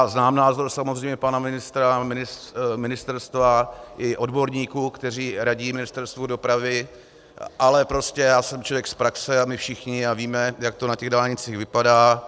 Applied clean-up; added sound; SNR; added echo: none; none; none; none.